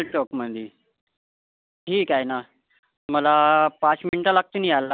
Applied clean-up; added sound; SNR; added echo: none; none; none; none.